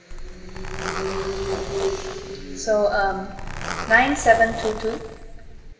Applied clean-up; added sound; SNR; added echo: none; Zipper (clothing); 8 dB; reverberation time 2.4 s.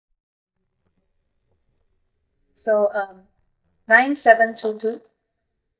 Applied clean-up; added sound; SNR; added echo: neural mask model DeepFilterNet 3.